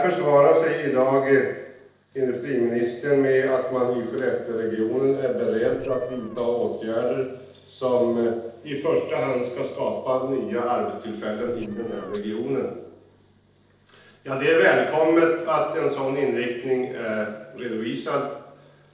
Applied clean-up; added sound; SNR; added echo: neural separator model SepFormer DNS4.